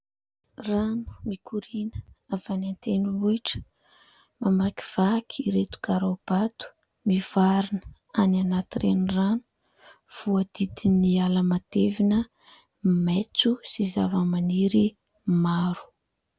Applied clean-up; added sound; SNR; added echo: none; none; none; none.